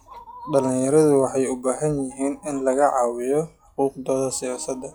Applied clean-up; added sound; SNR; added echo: classical method log-MMSE.